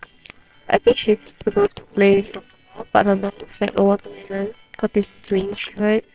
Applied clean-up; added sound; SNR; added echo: neural separator model SepFormer WHAMR!.